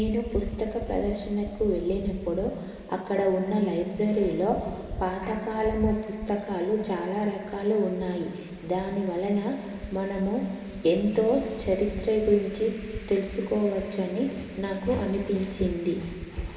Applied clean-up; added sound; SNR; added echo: none; Wind; 13 dB; reverberation time 2.3 s.